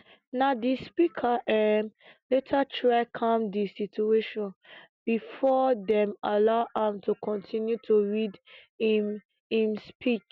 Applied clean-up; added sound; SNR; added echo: none; none; none; none.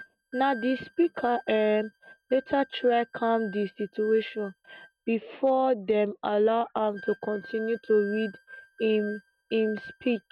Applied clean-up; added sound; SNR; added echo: neural mask model RNNoise.